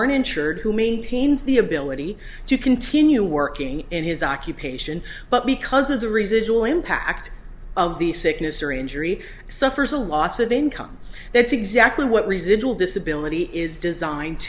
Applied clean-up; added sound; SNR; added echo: none; none; none; none.